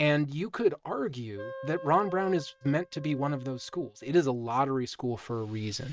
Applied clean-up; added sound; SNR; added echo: neural mask model RNNoise.